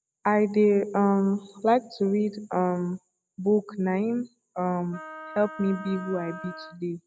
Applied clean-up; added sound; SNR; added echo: none; Wind instrument, woodwind instrument; 15 dB; none.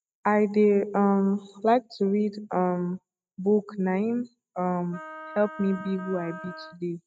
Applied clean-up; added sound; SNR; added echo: neural mask model RNNoise.